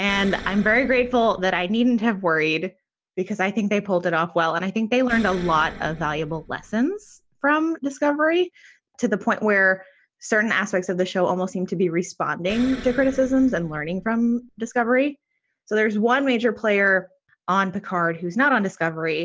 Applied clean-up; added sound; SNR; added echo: none; Explosion; 17 dB; none.